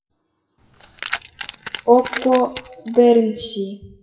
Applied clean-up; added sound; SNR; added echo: classical method WPE with log-MMSE.